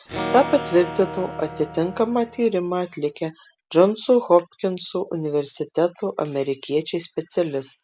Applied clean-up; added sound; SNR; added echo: none; Acoustic guitar / Strum; 10 dB; none.